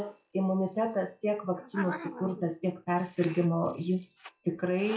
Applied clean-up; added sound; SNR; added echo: classical method log-MMSE.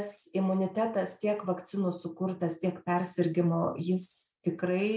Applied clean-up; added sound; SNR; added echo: none; none; none; none.